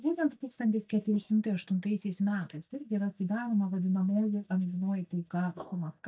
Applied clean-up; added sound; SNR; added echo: neural mask model DeepFilterNet 3.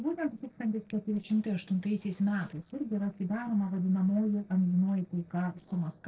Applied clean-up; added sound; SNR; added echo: neural separator model SepFormer DNS4.